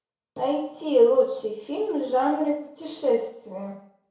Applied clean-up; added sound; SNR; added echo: none; none; none; reverberation time 0.6 s.